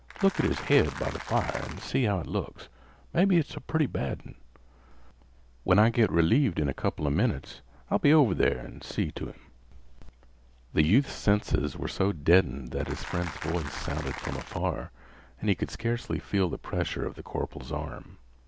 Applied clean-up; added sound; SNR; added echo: none; Applause; 11 dB; none.